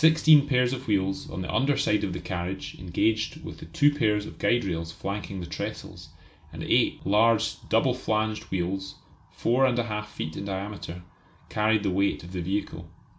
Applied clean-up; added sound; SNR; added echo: none; none; none; none.